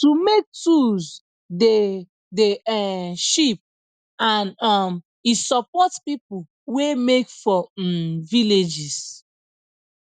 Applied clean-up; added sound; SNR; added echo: none; none; none; none.